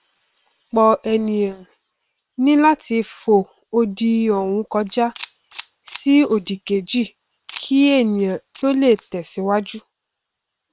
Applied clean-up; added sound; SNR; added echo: neural separator model SepFormer WHAM!.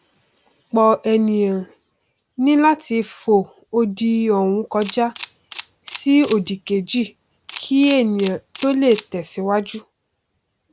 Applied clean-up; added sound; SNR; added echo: none; Camera; 19 dB; none.